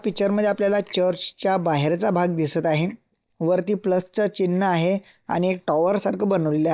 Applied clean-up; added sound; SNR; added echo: neural mask model DeepFilterNet 3.